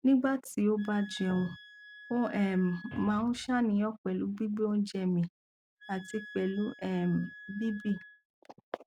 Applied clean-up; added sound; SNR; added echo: none; Wind instrument, woodwind instrument; 19 dB; none.